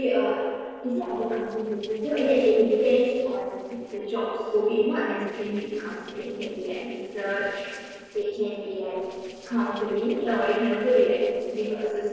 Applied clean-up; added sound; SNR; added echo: neural separator model SepFormer DNS4.